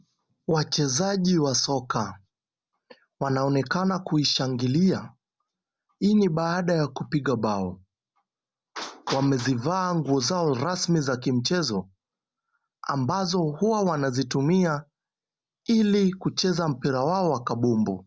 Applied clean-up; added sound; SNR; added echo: none; none; none; none.